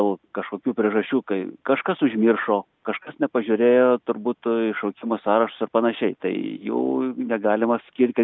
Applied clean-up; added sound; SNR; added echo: none; none; none; none.